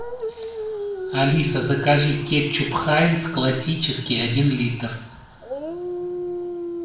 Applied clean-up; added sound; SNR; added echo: none; Dog; 9 dB; reverberation time 0.7 s.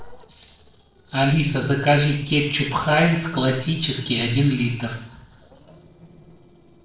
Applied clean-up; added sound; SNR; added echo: neural separator model SepFormer DNS4.